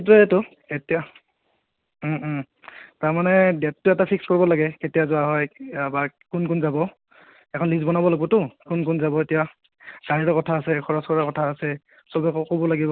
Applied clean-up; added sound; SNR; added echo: none; none; none; none.